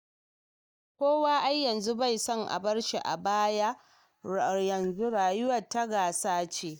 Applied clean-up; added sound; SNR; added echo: neural mask model DeepFilterNet 3.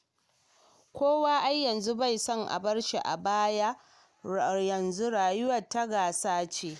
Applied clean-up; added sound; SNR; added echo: none; none; none; none.